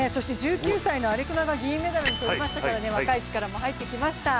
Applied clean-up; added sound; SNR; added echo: none; Bell; 6 dB; none.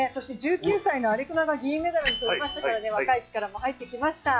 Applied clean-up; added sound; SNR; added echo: classical method log-MMSE.